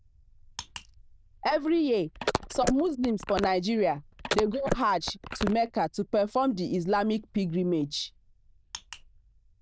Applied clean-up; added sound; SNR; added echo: neural diffusion model UNIVERSE++.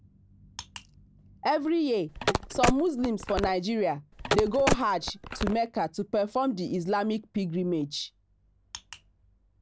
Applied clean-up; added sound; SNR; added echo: none; Telephone; 0 dB; none.